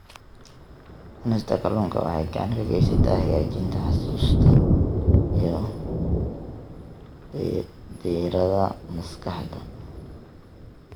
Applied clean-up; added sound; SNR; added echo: none; Thunder; -3 dB; none.